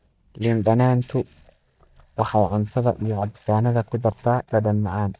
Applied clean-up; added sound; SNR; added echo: neural mask model DeepFilterNet 3.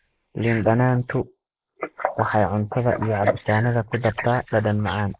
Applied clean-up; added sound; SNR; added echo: neural mask model Resemble Enhance denoiser.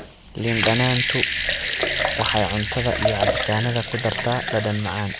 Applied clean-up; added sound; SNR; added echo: none; Sink (filling or washing) / Water tap, faucet / Liquid; 1 dB; none.